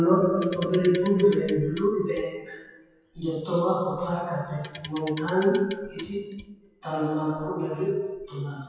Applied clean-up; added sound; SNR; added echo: classical method WPE with log-MMSE.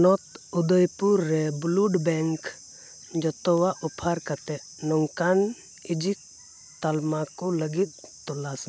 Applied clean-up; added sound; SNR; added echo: none; none; none; none.